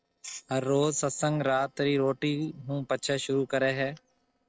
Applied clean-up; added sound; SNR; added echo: neural separator model SepFormer DNS4.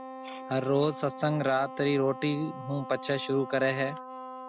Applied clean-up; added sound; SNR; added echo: none; Wind instrument, woodwind instrument; 12 dB; none.